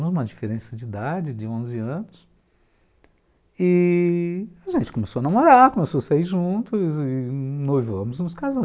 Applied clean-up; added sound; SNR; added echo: none; none; none; none.